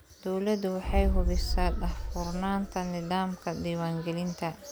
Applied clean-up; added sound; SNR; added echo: none; Boom; -1 dB; none.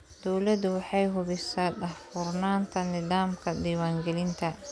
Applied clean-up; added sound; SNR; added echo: none; none; none; none.